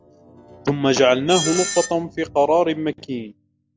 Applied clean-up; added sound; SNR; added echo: none; Screech; 11 dB; none.